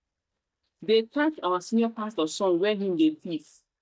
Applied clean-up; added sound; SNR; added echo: neural mask model DeepFilterNet 3.